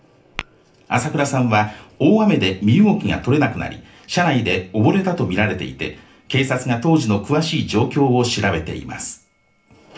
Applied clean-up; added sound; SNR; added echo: none; Tap / Glass; 19 dB; reverberation time 0.3 s.